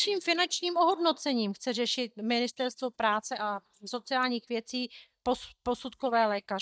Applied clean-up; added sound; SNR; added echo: neural mask model DeepFilterNet 3.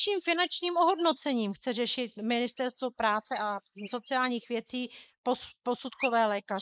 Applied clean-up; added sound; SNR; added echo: neural mask model Resemble Enhance denoiser.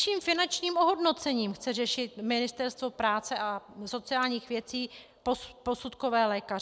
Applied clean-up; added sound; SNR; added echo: none; none; none; none.